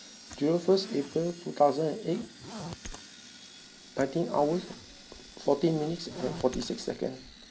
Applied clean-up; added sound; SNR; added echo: none; Zipper (clothing) + Sawing; 15 dB; none.